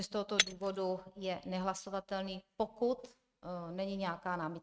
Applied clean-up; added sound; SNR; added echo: neural mask model RNNoise.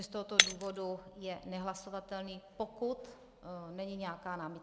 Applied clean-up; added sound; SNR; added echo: none; Shatter; -4 dB; none.